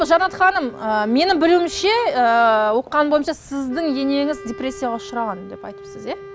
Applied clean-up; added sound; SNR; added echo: none; Wind instrument, woodwind instrument; 18 dB; none.